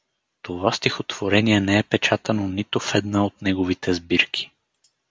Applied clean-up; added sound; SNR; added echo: none; none; none; none.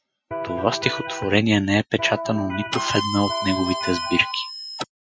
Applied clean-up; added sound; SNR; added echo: classical method Wiener filter.